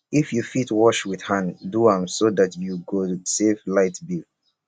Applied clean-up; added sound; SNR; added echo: none; none; none; none.